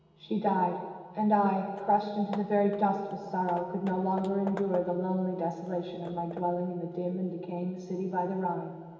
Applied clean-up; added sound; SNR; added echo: none; Hammer / Wood; 19 dB; reverberation time 1.3 s.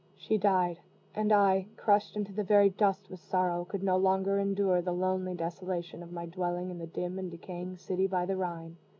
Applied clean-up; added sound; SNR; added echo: none; none; none; none.